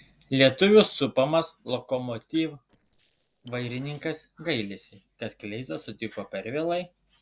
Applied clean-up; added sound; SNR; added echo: neural separator model SepFormer DNS4.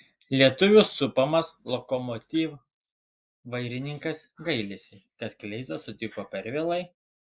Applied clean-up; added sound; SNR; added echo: neural mask model Resemble Enhance denoiser.